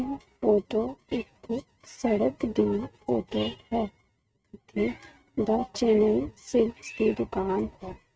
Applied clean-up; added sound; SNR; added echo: neural mask model RNNoise.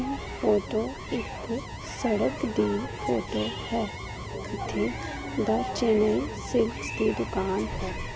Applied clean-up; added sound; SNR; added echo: none; Alarm; 14 dB; none.